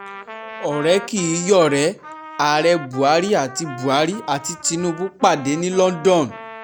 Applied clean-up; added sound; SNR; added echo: none; Trumpet; 16 dB; none.